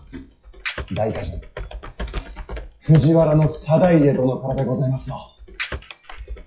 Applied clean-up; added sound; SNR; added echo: classical method WPE with log-MMSE.